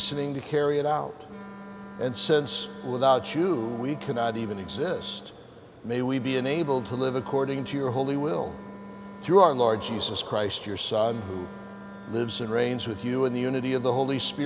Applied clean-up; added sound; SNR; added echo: none; Wind instrument, woodwind instrument; 16 dB; none.